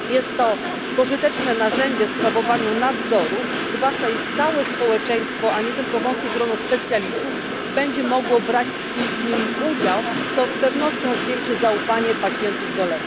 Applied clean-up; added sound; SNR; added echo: none; Train; 3 dB; none.